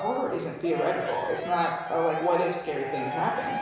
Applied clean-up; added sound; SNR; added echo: none; Cheering; 6 dB; reverberation time 1.0 s.